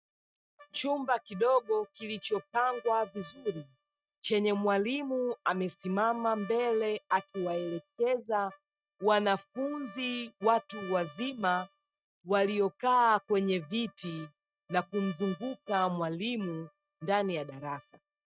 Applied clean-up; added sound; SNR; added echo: neural mask model RNNoise.